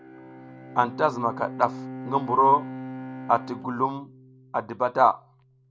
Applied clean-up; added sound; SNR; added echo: none; Bowed string instrument; 13 dB; none.